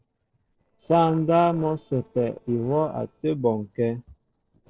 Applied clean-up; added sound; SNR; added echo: neural separator model SepFormer DNS4.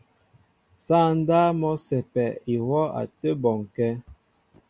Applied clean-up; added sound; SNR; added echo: none; none; none; none.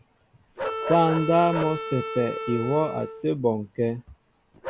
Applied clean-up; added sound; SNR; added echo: none; Wind instrument, woodwind instrument + Bark; 8 dB; none.